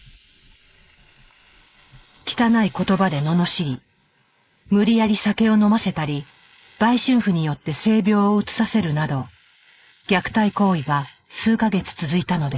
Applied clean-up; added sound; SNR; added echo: neural mask model Resemble Enhance denoiser.